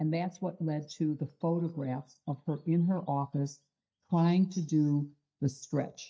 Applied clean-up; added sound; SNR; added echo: neural mask model DeepFilterNet 3.